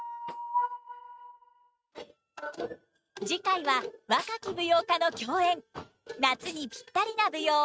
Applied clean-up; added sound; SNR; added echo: neural mask model RNNoise.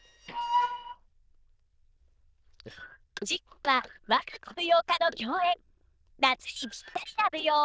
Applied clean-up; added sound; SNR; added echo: neural diffusion model UNIVERSE++.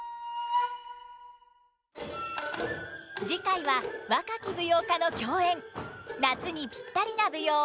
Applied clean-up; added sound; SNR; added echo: none; none; none; none.